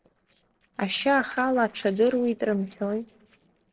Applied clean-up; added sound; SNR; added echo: neural separator model SepFormer DNS4.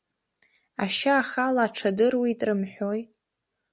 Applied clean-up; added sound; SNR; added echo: none; none; none; none.